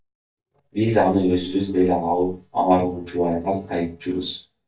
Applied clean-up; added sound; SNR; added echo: neural mask model DeepFilterNet 3.